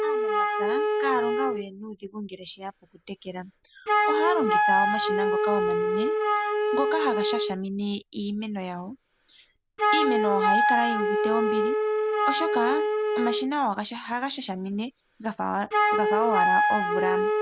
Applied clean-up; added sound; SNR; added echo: none; Wind instrument, woodwind instrument; -5 dB; none.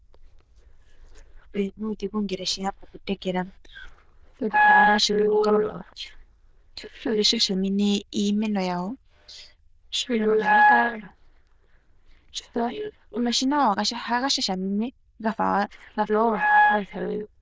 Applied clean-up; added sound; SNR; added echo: neural diffusion model UNIVERSE++.